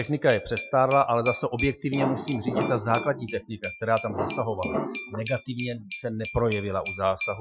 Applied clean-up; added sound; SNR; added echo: classical method Wiener filter.